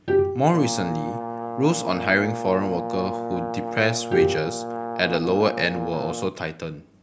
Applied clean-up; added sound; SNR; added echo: none; Brass instrument + Bowed string instrument; 3 dB; none.